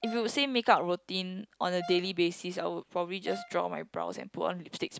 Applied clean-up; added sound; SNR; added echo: none; Brass instrument; 15 dB; none.